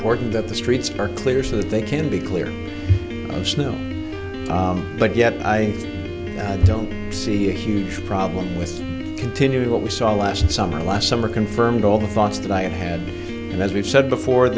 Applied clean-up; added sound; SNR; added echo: none; Piano; 8 dB; none.